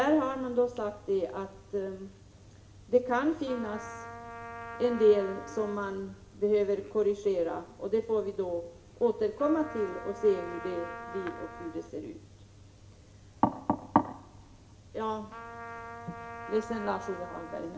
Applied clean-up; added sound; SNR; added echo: none; Trumpet; 15 dB; reverberation time 1.9 s.